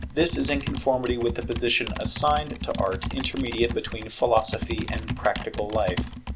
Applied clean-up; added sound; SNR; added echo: none; Computer keyboard; 6 dB; none.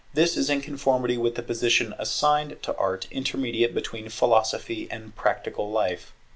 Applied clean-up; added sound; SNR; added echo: none; none; none; none.